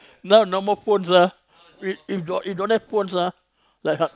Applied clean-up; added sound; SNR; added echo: none; none; none; none.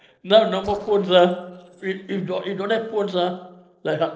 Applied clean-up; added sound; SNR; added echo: neural separator model SepFormer DNS4.